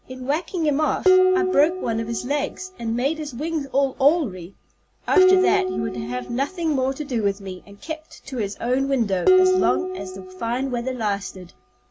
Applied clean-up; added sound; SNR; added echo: none; Dishes, pots, and pans; 1 dB; none.